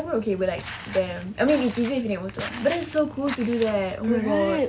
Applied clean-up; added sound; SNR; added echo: none; Walk, footsteps; 15 dB; none.